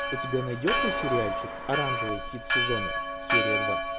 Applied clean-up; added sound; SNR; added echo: none; Church bell; -4 dB; none.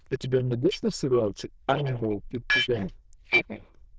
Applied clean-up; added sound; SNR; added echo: neural diffusion model UNIVERSE++.